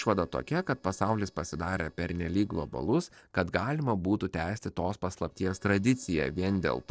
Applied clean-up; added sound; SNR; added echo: neural separator model SepFormer DNS4.